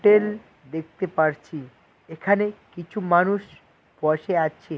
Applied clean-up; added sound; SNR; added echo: none; Brass instrument; 17 dB; none.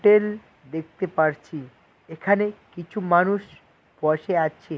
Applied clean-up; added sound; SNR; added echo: none; none; none; none.